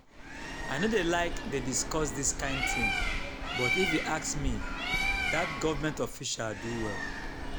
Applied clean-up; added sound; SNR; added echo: none; Bird; 0 dB; none.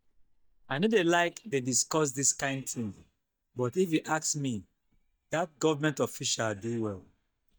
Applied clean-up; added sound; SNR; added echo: neural mask model DeepFilterNet 3.